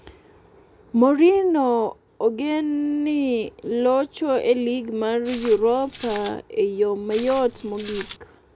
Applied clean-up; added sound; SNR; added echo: none; Walk, footsteps; 17 dB; none.